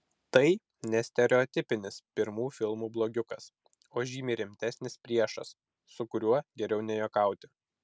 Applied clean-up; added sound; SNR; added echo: none; none; none; none.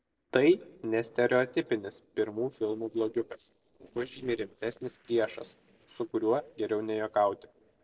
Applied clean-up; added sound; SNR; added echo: neural separator model SepFormer DNS4.